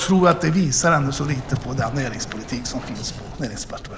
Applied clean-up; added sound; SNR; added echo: none; Sliding door; 16 dB; none.